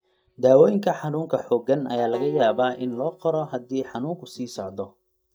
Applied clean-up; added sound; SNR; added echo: neural mask model DeepFilterNet 3.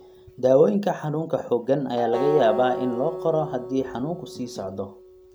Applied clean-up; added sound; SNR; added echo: none; Acoustic guitar; 11 dB; none.